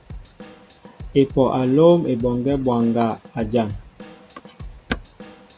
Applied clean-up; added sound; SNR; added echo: none; Drum / Drum kit; 18 dB; none.